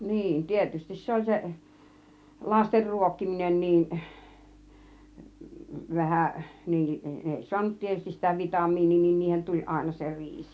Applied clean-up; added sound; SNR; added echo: none; none; none; none.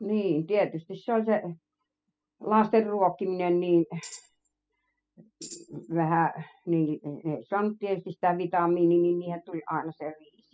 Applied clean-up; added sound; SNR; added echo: classical method spectral subtraction.